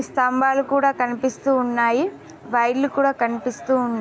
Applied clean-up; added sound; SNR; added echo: none; none; none; none.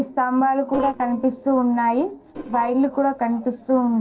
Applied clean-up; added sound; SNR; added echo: neural separator model SepFormer DNS4.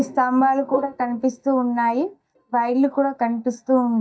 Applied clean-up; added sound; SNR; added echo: neural mask model DeepFilterNet 3.